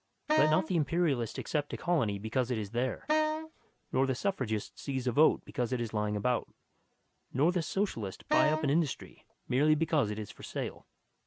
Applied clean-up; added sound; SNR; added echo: none; Wind instrument, woodwind instrument; 2 dB; none.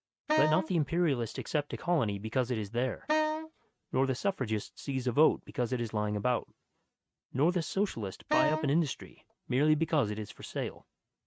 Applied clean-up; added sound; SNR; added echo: neural mask model RNNoise.